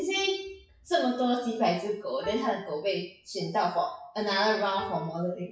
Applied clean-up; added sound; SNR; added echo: classical method WPE with log-MMSE.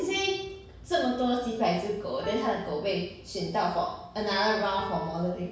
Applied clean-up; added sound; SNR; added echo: none; Piano; 12 dB; reverberation time 0.7 s.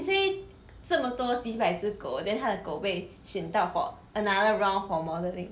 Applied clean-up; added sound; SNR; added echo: none; none; none; none.